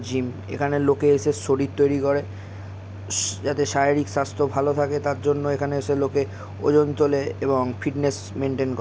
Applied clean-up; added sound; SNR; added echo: none; none; none; none.